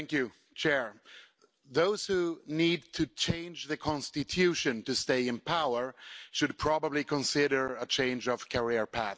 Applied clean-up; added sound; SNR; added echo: none; none; none; none.